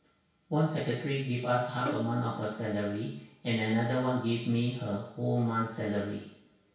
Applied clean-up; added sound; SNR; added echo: none; Bowed string instrument; 12 dB; reverberation time 0.6 s.